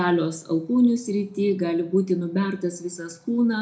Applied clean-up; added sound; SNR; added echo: none; none; none; reverberation time 0.3 s.